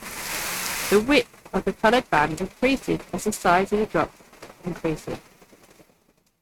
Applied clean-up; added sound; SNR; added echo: neural mask model RNNoise.